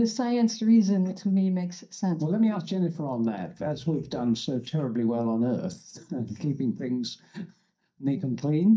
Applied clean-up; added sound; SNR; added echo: neural mask model DeepFilterNet 3.